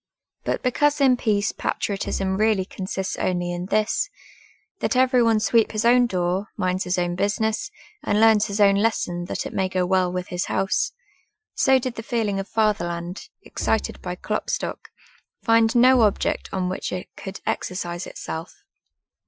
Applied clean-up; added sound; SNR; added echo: classical method Wiener filter.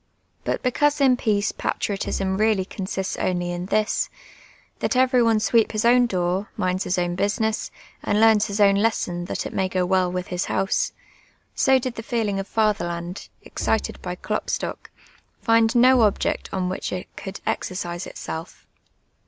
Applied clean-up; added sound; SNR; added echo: none; Bowed string instrument; 13 dB; none.